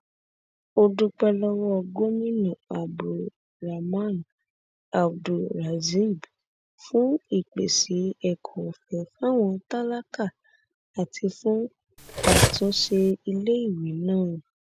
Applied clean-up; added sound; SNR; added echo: none; Cutlery, silverware; -2 dB; none.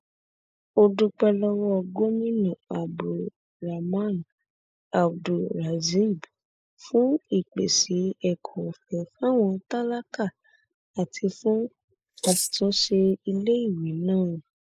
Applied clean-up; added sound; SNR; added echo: neural mask model Resemble Enhance denoiser.